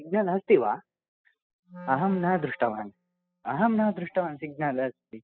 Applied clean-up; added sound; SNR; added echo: classical method spectral subtraction.